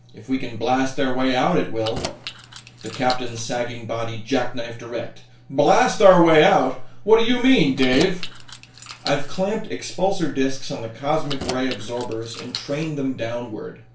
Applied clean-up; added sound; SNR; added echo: none; Keys jangling; 14 dB; reverberation time 0.3 s.